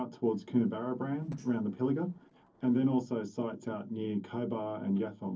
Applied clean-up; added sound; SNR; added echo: neural separator model SepFormer DNS4.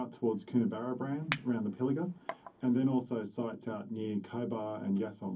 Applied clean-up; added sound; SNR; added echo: none; Chink, clink; 1 dB; reverberation time 0.3 s.